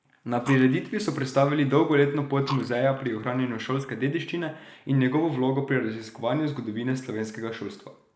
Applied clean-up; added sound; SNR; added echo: neural mask model Resemble Enhance denoiser.